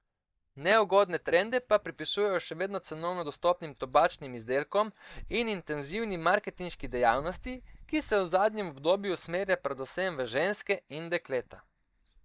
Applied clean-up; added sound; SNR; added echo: neural mask model DeepFilterNet 3.